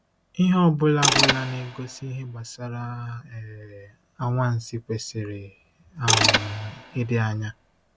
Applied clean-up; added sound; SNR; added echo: none; Mechanisms; -1 dB; none.